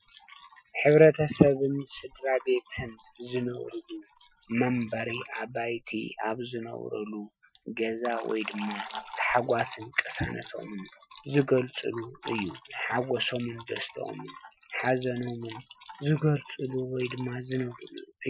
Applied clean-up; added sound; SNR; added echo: classical method Wiener filter.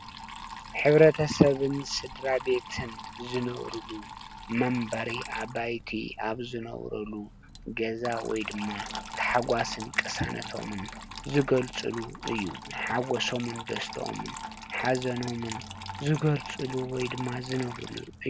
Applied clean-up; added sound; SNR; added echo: none; Trickle, dribble / Water tap, faucet; 12 dB; none.